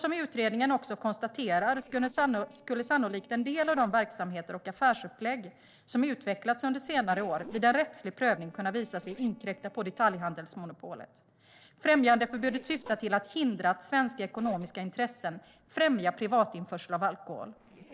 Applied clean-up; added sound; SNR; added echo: neural separator model SepFormer DNS4.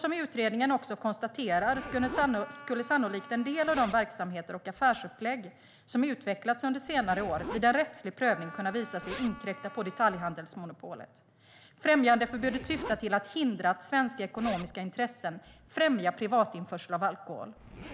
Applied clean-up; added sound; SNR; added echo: none; Wind instrument, woodwind instrument + Zipper (clothing); 16 dB; none.